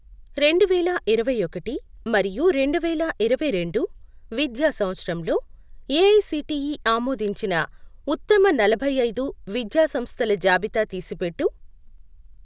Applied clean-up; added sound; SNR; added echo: none; none; none; none.